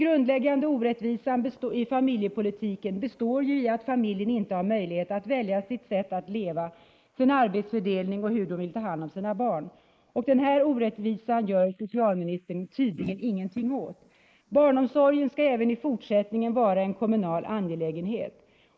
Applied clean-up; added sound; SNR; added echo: neural mask model Resemble Enhance denoiser.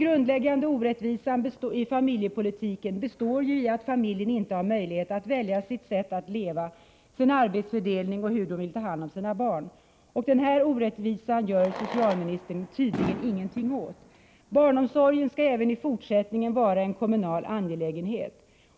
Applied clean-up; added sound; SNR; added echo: none; Fireworks; 18 dB; none.